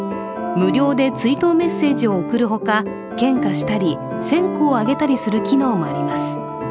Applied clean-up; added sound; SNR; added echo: none; Wind instrument, woodwind instrument; 14 dB; none.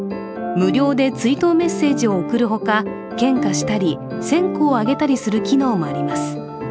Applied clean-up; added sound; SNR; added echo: none; none; none; none.